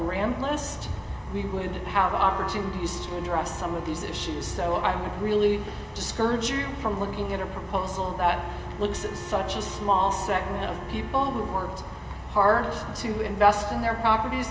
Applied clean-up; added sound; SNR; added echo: none; Wind instrument, woodwind instrument; 16 dB; reverberation time 0.5 s.